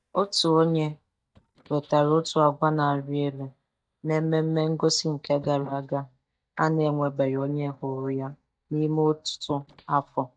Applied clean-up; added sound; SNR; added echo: neural mask model DeepFilterNet 3.